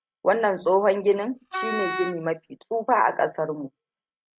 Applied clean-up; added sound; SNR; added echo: neural mask model RNNoise.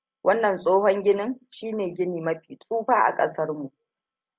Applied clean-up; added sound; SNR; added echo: none; none; none; none.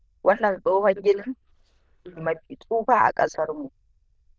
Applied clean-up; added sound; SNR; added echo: neural diffusion model UNIVERSE++.